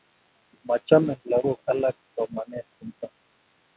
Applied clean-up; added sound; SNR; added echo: none; none; none; none.